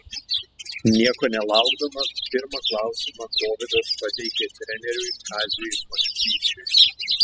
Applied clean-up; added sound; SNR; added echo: classical method spectral subtraction.